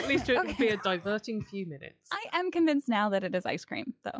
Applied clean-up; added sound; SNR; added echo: classical method log-MMSE.